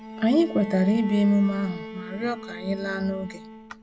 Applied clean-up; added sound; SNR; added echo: none; Bowed string instrument; 13 dB; none.